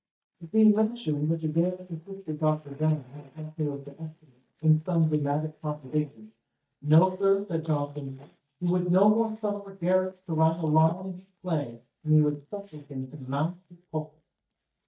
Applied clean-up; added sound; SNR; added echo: neural mask model DeepFilterNet 3.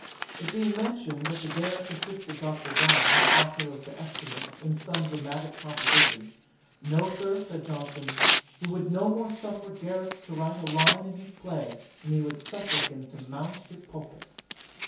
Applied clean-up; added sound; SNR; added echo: none; Tearing; -4 dB; reverberation time 0.6 s.